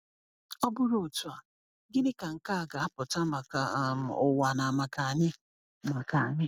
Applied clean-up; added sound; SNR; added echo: none; none; none; none.